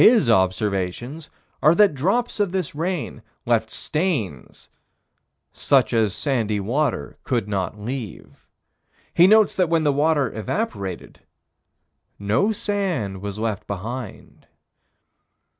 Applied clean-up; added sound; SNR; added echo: none; none; none; none.